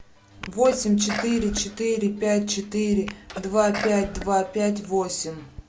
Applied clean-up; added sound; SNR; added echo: none; Sneeze; 13 dB; none.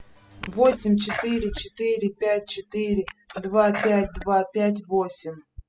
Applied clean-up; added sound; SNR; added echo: classical method spectral subtraction.